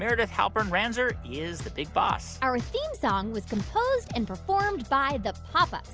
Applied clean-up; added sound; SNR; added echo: none; none; none; none.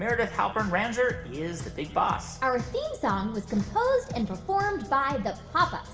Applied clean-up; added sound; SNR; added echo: none; none; none; reverberation time 1.2 s.